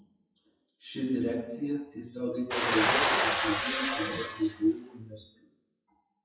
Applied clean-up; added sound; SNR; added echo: classical method WPE with log-MMSE.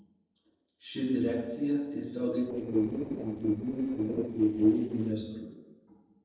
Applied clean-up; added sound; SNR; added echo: neural separator model SepFormer DNS4.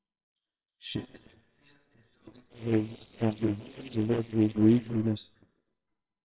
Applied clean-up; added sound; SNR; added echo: neural separator model SepFormer WHAMR!.